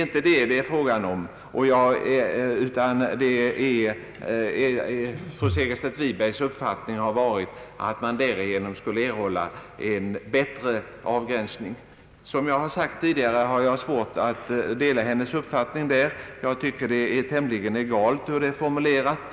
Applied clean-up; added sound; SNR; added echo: none; none; none; none.